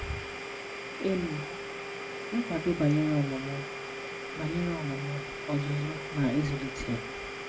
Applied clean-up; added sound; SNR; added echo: none; Domestic sounds, home sounds; 6 dB; reverberation time 0.4 s.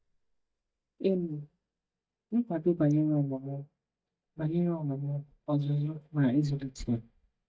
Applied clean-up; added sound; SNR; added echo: neural mask model DeepFilterNet 3.